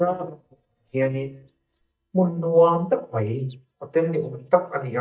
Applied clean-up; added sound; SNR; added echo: neural mask model DeepFilterNet 3.